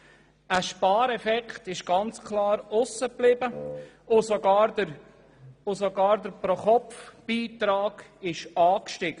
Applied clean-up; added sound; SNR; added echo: none; Wind instrument, woodwind instrument; 13 dB; none.